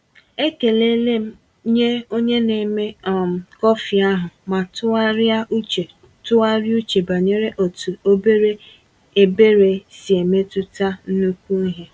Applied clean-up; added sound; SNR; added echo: none; none; none; none.